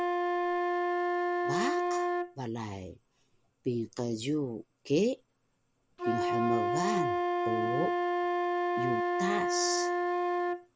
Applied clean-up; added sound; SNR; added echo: none; Wind instrument, woodwind instrument; -4 dB; none.